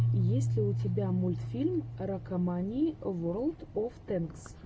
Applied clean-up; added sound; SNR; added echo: none; Keyboard (musical); 1 dB; none.